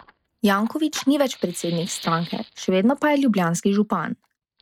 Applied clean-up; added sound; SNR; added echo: neural mask model RNNoise.